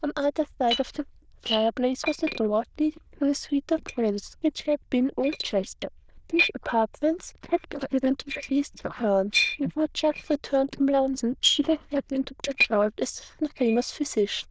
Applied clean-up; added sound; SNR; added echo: neural diffusion model UNIVERSE++.